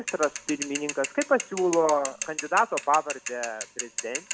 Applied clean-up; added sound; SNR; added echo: none; Mechanisms / Bicycle; 8 dB; none.